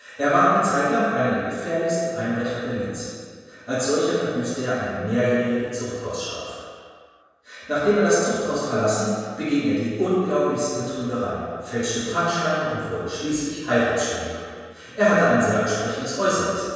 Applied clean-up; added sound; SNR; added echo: none; none; none; reverberation time 1.9 s.